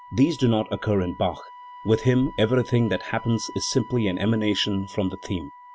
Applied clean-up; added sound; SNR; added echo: none; Wind instrument, woodwind instrument; 18 dB; none.